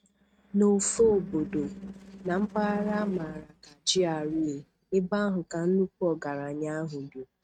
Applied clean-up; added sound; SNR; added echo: neural mask model RNNoise.